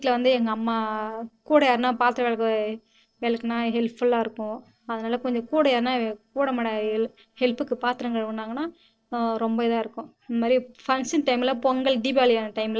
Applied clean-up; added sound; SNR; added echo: neural separator model SepFormer DNS4.